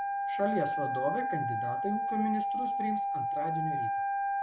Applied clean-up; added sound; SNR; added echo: none; Wind instrument, woodwind instrument; -4 dB; none.